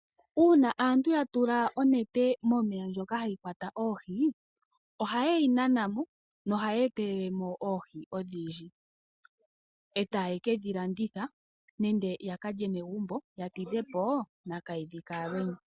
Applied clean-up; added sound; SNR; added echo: none; none; none; none.